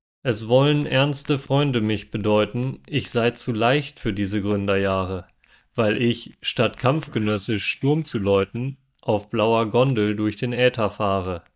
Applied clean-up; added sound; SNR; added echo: neural mask model DeepFilterNet 3.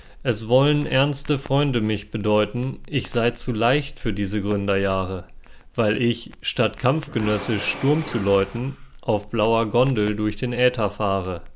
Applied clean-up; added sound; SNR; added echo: none; Crackle + Engine / Mechanisms; 14 dB; none.